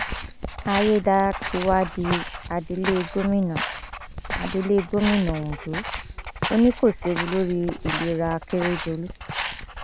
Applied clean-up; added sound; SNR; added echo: none; Walk, footsteps + Writing; 7 dB; none.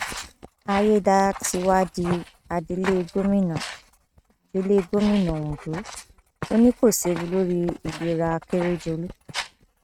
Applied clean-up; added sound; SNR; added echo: neural mask model RNNoise.